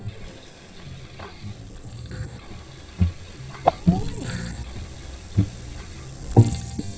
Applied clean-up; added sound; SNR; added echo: neural mask model DeepFilterNet 3.